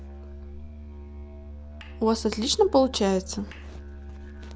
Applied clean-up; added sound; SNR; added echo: none; Musical instrument; 12 dB; none.